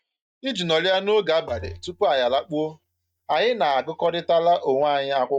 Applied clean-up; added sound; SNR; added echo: neural mask model DeepFilterNet 3.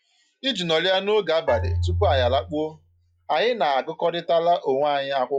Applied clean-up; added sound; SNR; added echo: classical method log-MMSE.